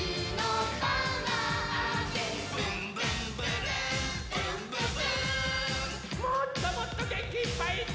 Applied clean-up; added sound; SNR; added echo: none; none; none; none.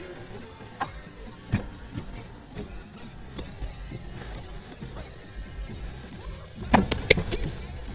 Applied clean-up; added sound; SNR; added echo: neural mask model DeepFilterNet 3.